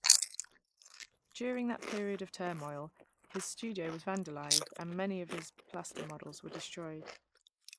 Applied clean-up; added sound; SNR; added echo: neural mask model Resemble Enhance denoiser.